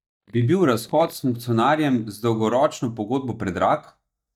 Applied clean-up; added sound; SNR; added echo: neural mask model DeepFilterNet 3.